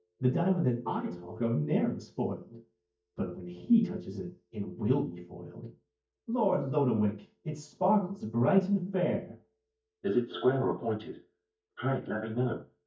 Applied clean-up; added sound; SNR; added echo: neural mask model DeepFilterNet 3.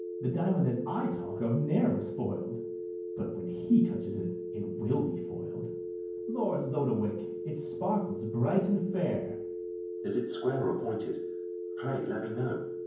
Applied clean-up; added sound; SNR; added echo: none; Telephone; 5 dB; reverberation time 0.9 s.